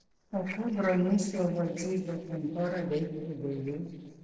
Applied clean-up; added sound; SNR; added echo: neural separator model SepFormer DNS4.